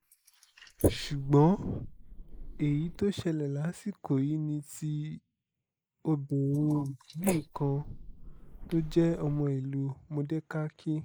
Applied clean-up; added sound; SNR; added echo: neural mask model Resemble Enhance denoiser.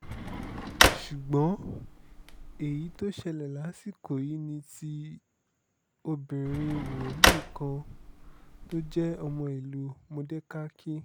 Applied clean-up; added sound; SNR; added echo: none; Drawer open or close; -5 dB; none.